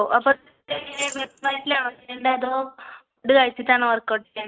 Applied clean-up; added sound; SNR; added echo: neural mask model RNNoise.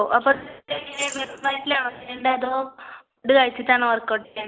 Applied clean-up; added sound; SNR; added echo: none; Rattle / Keys jangling; 19 dB; none.